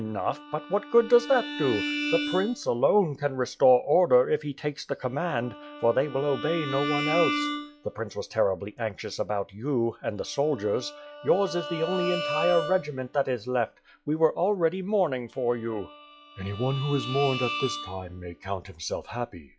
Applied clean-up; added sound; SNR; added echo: classical method log-MMSE.